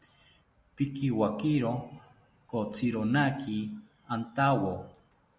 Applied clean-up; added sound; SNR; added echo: none; none; none; none.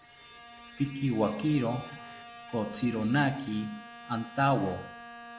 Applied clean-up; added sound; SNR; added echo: none; Bowed string instrument; 16 dB; none.